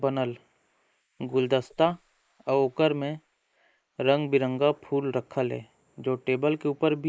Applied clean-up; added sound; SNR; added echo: neural mask model Resemble Enhance denoiser.